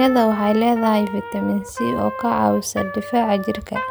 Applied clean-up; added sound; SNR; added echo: none; Trumpet; 11 dB; none.